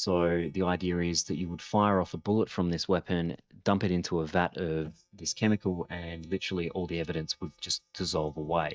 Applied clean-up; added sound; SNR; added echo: neural mask model DeepFilterNet 3.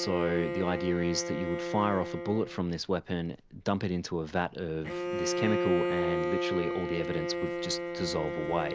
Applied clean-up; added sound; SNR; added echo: none; Bowed string instrument; 2 dB; none.